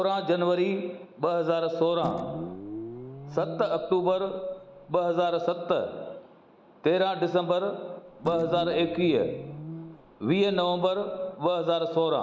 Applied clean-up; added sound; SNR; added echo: none; Guitar; 13 dB; none.